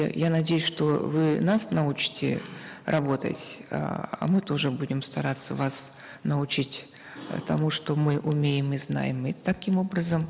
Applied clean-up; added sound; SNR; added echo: none; none; none; none.